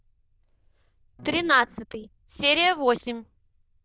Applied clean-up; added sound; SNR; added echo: neural diffusion model UNIVERSE++.